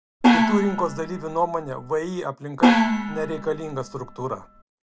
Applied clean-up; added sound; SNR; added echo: none; Gong; -4 dB; none.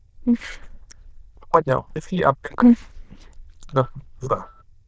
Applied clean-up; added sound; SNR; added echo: neural diffusion model UNIVERSE++.